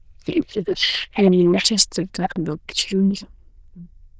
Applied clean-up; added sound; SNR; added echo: neural diffusion model UNIVERSE++.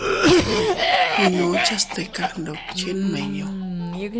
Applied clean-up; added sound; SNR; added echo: none; Cough; -5 dB; none.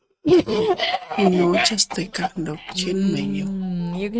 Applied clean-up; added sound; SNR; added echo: neural mask model RNNoise.